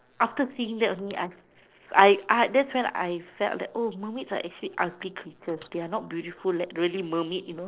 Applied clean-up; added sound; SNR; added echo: neural separator model SepFormer DNS4.